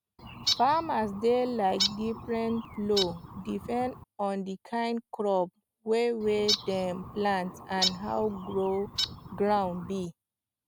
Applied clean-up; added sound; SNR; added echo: none; Bird; 6 dB; none.